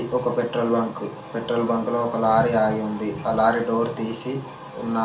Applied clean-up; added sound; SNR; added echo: none; none; none; reverberation time 0.4 s.